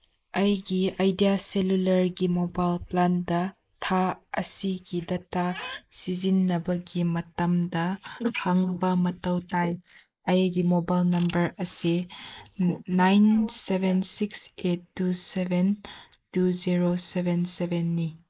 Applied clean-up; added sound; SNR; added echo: neural mask model Resemble Enhance denoiser.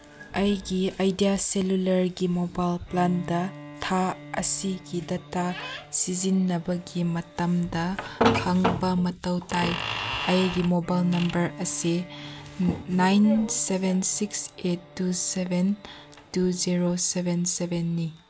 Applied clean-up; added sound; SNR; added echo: none; Bowed string instrument; 20 dB; none.